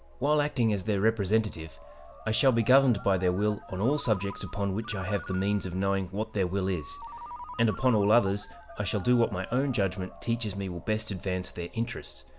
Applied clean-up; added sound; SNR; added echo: none; Ringtone; 18 dB; none.